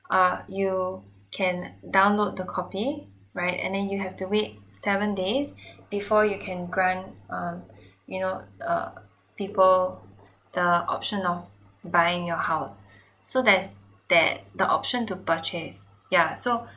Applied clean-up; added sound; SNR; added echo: none; none; none; none.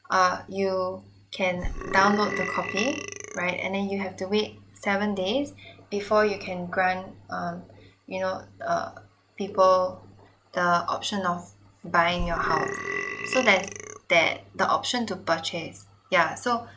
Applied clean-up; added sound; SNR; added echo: none; Burping, eructation; 5 dB; none.